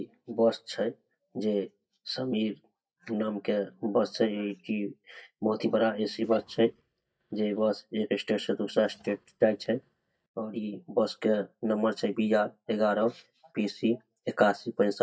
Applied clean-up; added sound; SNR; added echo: neural mask model DeepFilterNet 3.